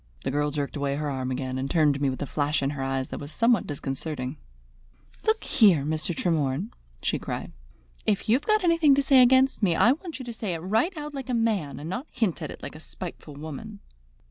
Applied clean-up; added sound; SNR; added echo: none; none; none; none.